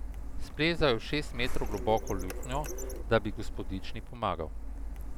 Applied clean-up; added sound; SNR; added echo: none; Printer; 2 dB; none.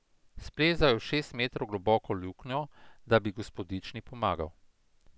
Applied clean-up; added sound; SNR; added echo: none; none; none; none.